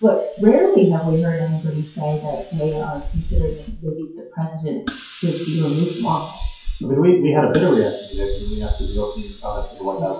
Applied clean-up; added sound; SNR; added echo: classical method WPE with log-MMSE.